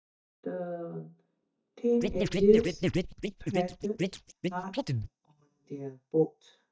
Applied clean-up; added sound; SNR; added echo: neural mask model DeepFilterNet 3.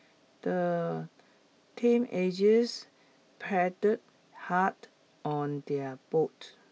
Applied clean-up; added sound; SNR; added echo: none; none; none; none.